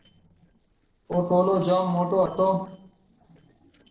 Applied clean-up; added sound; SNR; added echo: neural separator model SepFormer DNS4.